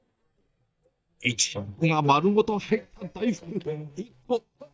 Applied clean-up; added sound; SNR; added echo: neural mask model DeepFilterNet 3.